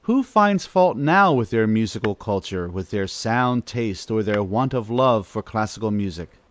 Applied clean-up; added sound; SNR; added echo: neural mask model Resemble Enhance denoiser.